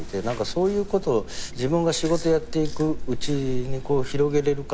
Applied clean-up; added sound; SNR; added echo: none; Chewing, mastication; 4 dB; none.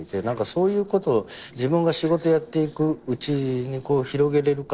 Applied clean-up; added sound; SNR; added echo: neural separator model SepFormer DNS4.